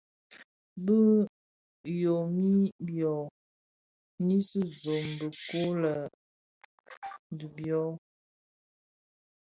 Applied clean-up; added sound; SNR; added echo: none; none; none; none.